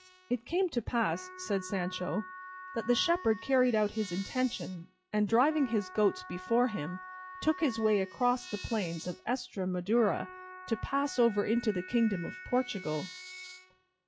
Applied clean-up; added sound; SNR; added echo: classical method log-MMSE.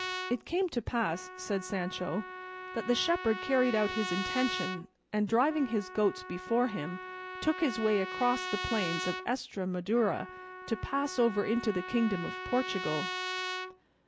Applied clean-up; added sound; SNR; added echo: none; Trumpet; 8 dB; none.